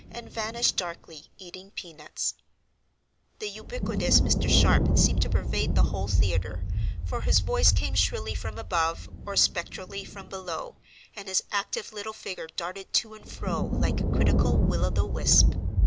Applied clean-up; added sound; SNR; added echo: none; Thunder; -4 dB; none.